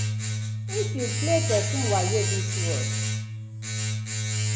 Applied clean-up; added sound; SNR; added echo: none; Domestic sounds, home sounds; -4 dB; none.